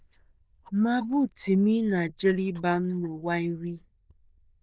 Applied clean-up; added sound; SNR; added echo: neural diffusion model UNIVERSE++.